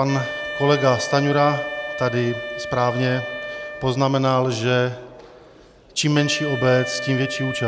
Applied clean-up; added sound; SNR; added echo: none; Wind instrument, woodwind instrument; 9 dB; none.